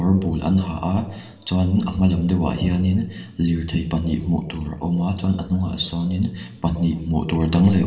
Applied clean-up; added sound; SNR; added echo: none; none; none; reverberation time 0.9 s.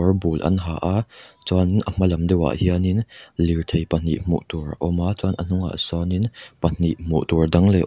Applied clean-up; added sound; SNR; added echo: none; none; none; none.